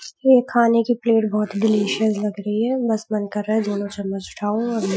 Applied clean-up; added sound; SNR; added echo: classical method Wiener filter.